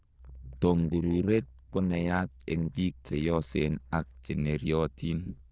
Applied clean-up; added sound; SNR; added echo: neural diffusion model UNIVERSE++.